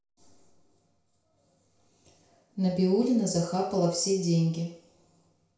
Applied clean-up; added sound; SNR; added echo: none; none; none; reverberation time 0.6 s.